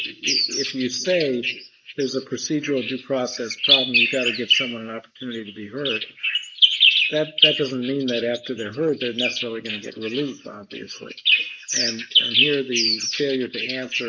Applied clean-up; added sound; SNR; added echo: neural mask model Resemble Enhance denoiser.